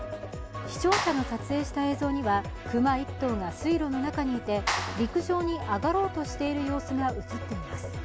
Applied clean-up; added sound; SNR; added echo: none; Clapping; 6 dB; none.